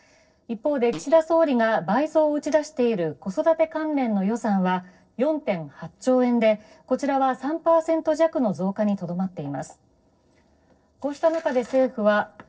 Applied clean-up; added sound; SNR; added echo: neural separator model SepFormer DNS4.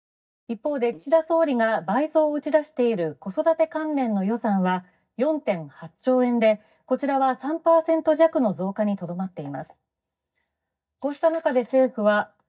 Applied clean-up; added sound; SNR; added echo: neural mask model DeepFilterNet 3.